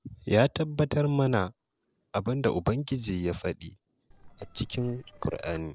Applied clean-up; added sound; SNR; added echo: neural separator model SepFormer DNS4.